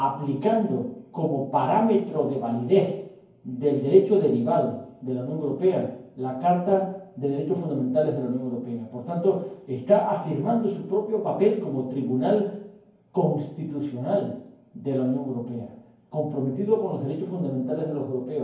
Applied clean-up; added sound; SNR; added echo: none; none; none; reverberation time 0.9 s.